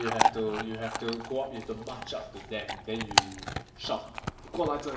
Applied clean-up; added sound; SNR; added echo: none; Chewing, mastication / Dog; -2 dB; reverberation time 0.8 s.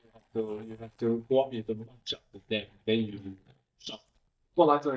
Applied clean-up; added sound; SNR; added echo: neural mask model DeepFilterNet 3.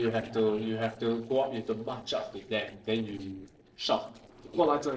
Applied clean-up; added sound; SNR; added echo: neural separator model SepFormer DNS4.